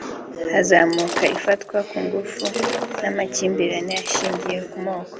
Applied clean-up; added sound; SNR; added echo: none; Shatter; 8 dB; none.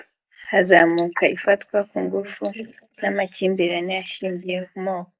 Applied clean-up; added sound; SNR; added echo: neural mask model Resemble Enhance denoiser.